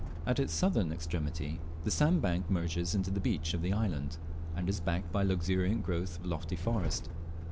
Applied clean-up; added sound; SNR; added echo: none; Truck; 4 dB; none.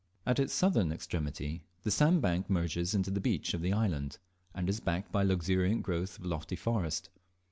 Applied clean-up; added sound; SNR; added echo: none; none; none; none.